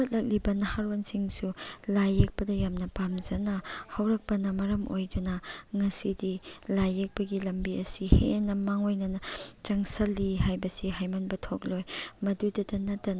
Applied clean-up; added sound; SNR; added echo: none; none; none; none.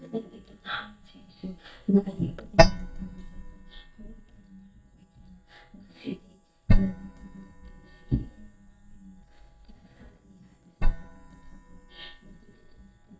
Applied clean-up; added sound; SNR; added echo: neural mask model DeepFilterNet 3.